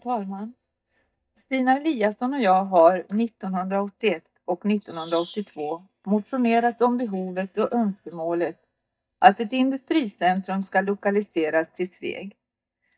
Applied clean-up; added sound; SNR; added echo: neural mask model DeepFilterNet 3.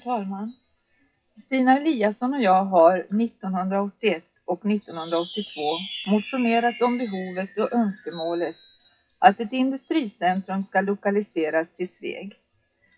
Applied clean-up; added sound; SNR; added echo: classical method WPE with log-MMSE.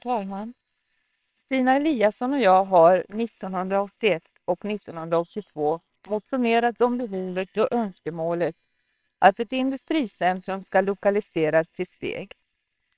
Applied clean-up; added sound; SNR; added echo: neural separator model SepFormer WHAMR!.